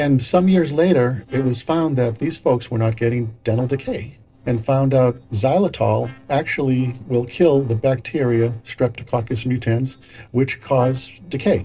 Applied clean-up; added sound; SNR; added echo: neural separator model SepFormer DNS4.